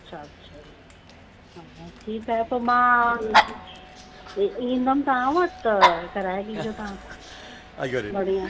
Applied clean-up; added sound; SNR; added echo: none; Dog; 3 dB; none.